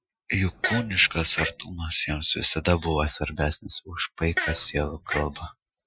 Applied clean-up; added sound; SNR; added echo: classical method Wiener filter.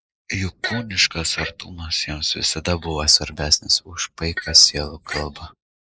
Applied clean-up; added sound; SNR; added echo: neural mask model Resemble Enhance denoiser.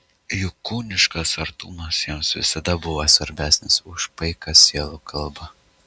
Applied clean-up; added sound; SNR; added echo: none; none; none; none.